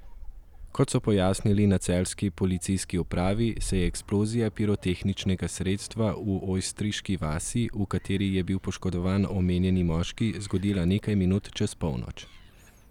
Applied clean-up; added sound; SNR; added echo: none; Gull, seagull; 15 dB; none.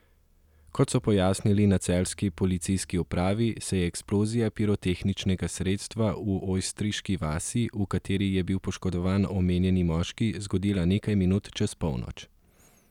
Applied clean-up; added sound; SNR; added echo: none; none; none; none.